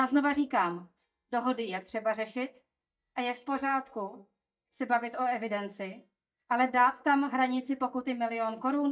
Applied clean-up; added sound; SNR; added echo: neural mask model DeepFilterNet 3.